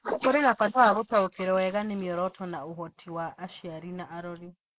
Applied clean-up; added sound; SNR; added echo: neural mask model Resemble Enhance denoiser.